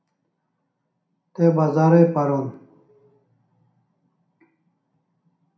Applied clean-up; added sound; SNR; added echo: none; none; none; reverberation time 0.4 s.